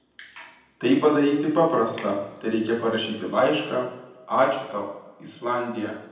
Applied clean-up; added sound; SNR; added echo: none; none; none; reverberation time 0.9 s.